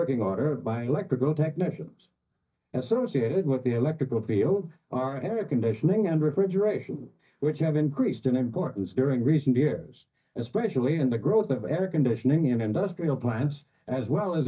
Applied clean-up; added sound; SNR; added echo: neural mask model DeepFilterNet 3.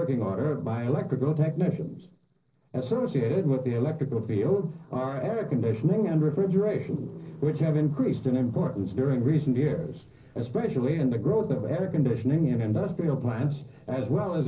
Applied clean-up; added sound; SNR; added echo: neural separator model SepFormer DNS4.